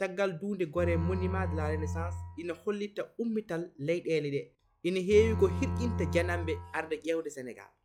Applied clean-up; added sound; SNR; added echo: classical method log-MMSE.